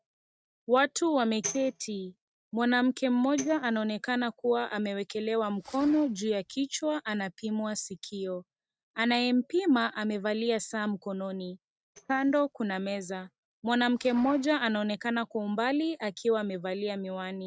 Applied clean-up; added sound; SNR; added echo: neural mask model RNNoise.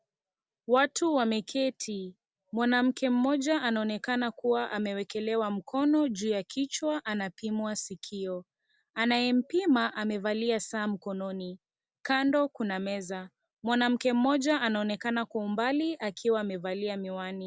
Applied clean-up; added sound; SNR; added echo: none; none; none; none.